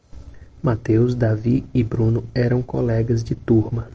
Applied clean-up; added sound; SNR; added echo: none; none; none; none.